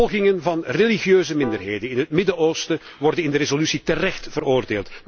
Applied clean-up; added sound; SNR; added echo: none; Piano; 20 dB; none.